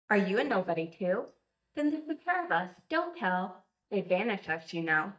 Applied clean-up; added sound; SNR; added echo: neural mask model DeepFilterNet 3.